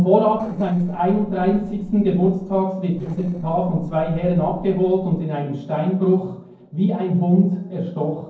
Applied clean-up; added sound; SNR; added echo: neural separator model SepFormer DNS4.